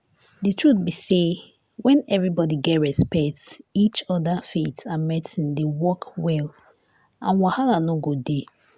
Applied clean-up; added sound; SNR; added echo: none; none; none; none.